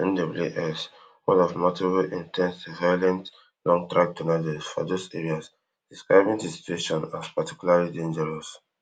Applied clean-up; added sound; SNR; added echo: none; none; none; none.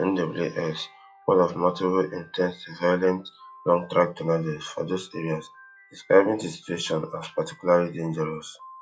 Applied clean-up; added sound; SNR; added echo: classical method log-MMSE.